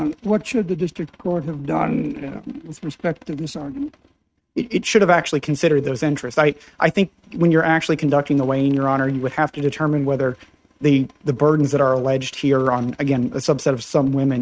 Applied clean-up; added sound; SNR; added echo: neural mask model RNNoise.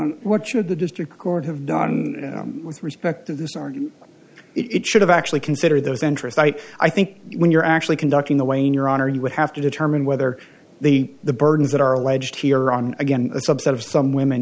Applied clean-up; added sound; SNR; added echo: none; none; none; none.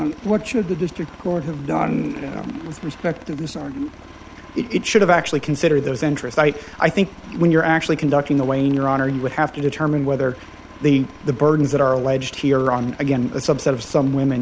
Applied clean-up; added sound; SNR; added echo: none; Aircraft; 20 dB; none.